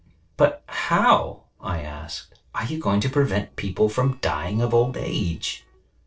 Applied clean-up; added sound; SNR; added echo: neural separator model SepFormer DNS4.